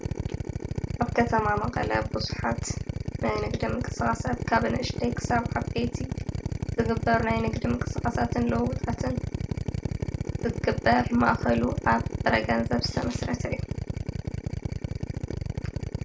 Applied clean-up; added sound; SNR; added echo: none; Drill; 2 dB; reverberation time 0.2 s.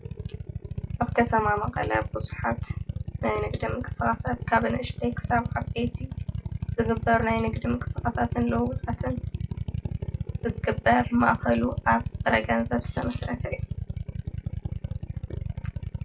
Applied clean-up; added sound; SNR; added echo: classical method WPE with log-MMSE.